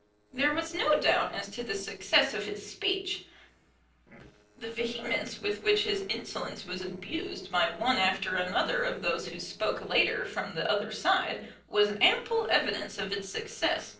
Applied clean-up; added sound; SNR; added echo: neural separator model SepFormer DNS4.